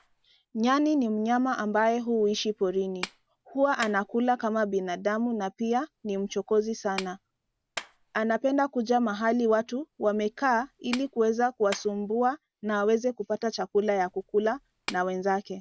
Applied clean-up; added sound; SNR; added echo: none; Clapping; 20 dB; none.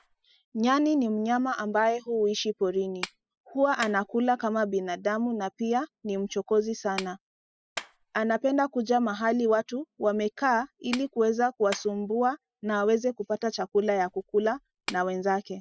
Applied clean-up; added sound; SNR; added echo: classical method spectral subtraction.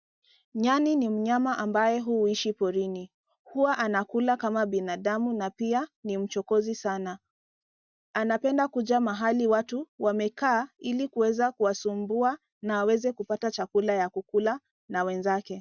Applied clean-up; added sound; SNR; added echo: none; none; none; none.